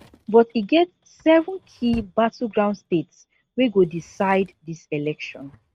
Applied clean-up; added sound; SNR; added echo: neural mask model RNNoise.